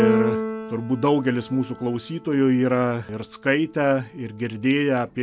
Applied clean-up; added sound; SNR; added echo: none; Keyboard (musical); 6 dB; none.